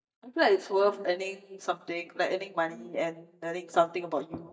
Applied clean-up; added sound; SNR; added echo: neural mask model DeepFilterNet 3.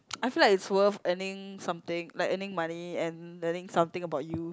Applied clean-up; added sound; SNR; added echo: none; none; none; none.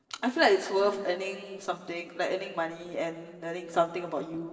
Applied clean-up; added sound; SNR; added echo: neural separator model SepFormer DNS4.